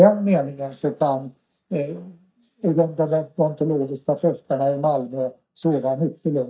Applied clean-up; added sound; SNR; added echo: neural mask model DeepFilterNet 3.